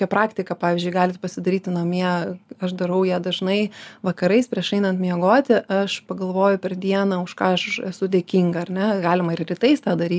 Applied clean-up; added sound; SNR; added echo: none; none; none; none.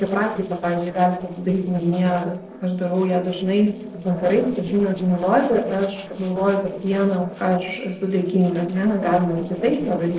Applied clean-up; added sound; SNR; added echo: neural separator model SepFormer DNS4.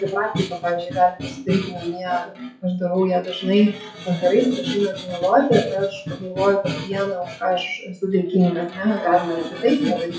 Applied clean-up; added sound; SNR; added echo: classical method WPE with log-MMSE.